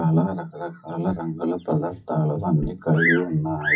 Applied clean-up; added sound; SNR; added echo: classical method WPE with log-MMSE.